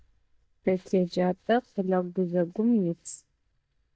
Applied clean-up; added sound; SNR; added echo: neural mask model DeepFilterNet 3.